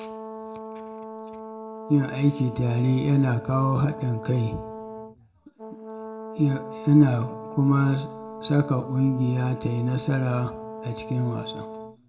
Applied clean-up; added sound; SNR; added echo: none; Brass instrument; 12 dB; reverberation time 0.6 s.